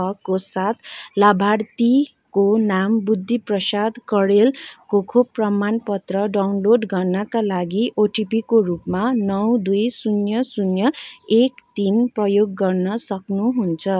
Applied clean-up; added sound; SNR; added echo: none; none; none; none.